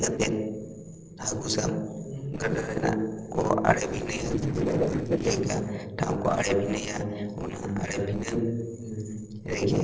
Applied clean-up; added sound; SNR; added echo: neural separator model SepFormer DNS4.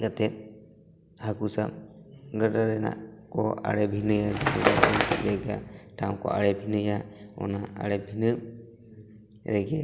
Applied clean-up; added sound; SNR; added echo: none; Bird; -1 dB; none.